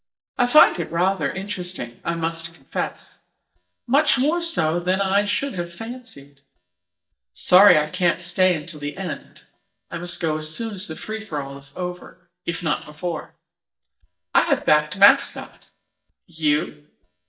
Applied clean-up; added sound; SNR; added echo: neural mask model DeepFilterNet 3.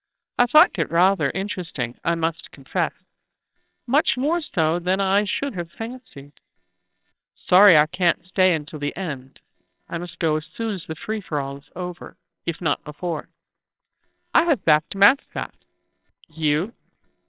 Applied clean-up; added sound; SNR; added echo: neural separator model SepFormer WHAMR!.